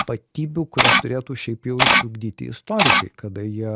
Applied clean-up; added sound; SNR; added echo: none; Camera; -4 dB; none.